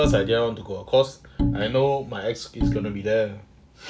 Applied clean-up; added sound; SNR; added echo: none; Bowed string instrument; 4 dB; none.